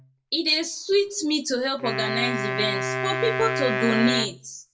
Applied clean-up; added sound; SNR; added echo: none; Wind instrument, woodwind instrument; 4 dB; reverberation time 0.2 s.